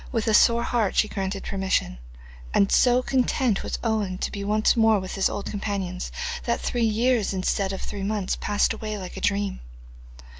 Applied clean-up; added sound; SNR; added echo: none; none; none; none.